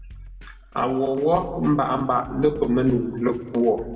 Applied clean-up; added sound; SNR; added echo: none; Drum kit; 19 dB; reverberation time 1.5 s.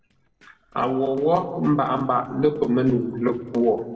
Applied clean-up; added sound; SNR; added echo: neural separator model SepFormer DNS4.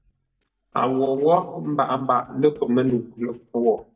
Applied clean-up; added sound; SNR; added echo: neural mask model DeepFilterNet 3.